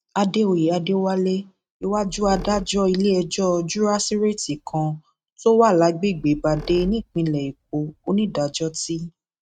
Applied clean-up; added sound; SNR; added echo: neural mask model RNNoise.